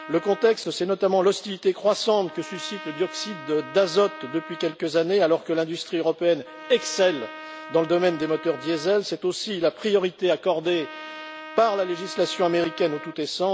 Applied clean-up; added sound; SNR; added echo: none; Trumpet; 17 dB; none.